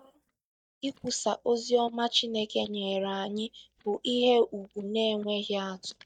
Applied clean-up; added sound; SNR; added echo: neural mask model DeepFilterNet 3.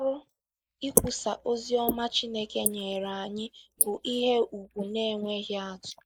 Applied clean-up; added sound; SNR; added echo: neural mask model Resemble Enhance denoiser.